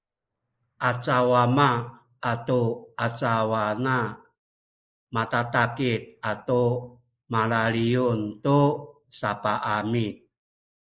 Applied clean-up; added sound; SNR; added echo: neural mask model Resemble Enhance denoiser.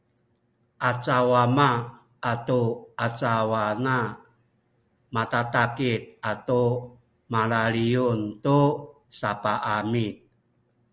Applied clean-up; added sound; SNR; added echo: none; none; none; none.